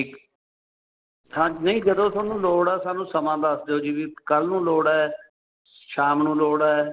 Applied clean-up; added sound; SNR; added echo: neural separator model SepFormer DNS4.